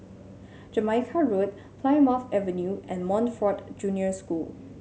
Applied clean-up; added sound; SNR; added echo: none; none; none; none.